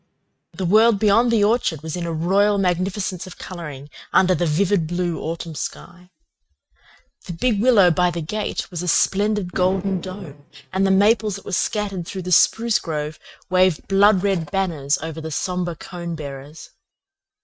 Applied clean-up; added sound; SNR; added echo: neural mask model RNNoise.